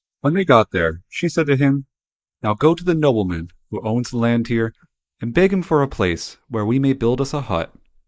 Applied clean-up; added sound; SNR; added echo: neural mask model Resemble Enhance denoiser.